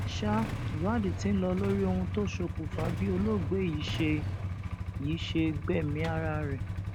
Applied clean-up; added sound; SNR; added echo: none; Idling / Engine starting / Motorcycle / Accelerating, revving, vroom; 2 dB; none.